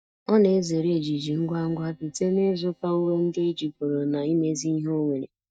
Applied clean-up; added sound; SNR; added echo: neural mask model DeepFilterNet 3.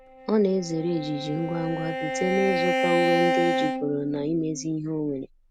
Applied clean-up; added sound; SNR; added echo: none; Bowed string instrument; 2 dB; none.